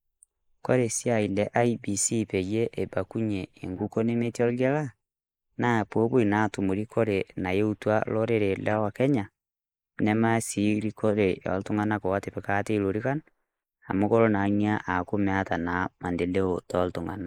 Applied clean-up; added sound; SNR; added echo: neural mask model Resemble Enhance denoiser.